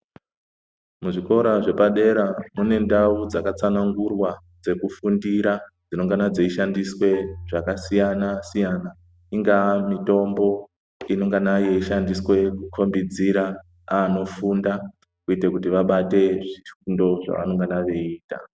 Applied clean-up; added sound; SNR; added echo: none; Marimba, xylophone; 20 dB; none.